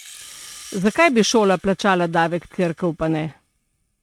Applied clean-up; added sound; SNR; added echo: neural mask model RNNoise.